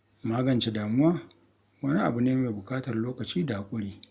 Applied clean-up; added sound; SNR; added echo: none; none; none; none.